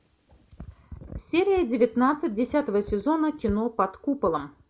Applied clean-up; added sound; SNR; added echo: none; none; none; none.